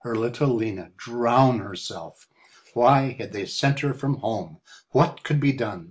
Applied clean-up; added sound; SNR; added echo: none; none; none; none.